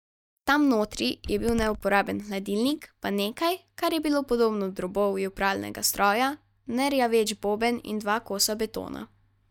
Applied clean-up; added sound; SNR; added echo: neural mask model DeepFilterNet 3.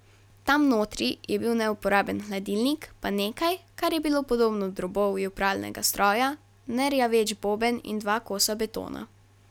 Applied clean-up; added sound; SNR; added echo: none; none; none; none.